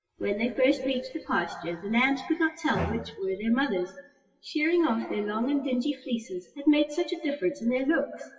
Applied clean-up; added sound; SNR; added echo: classical method WPE with log-MMSE.